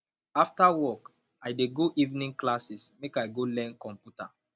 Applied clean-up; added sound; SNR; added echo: none; none; none; none.